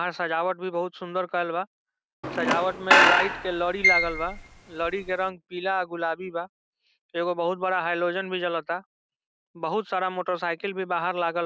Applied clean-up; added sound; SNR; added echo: none; Squeak / Screech; -5 dB; none.